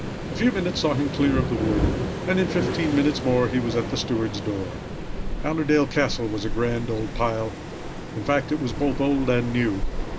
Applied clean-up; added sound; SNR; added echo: none; Waves, surf; 4 dB; none.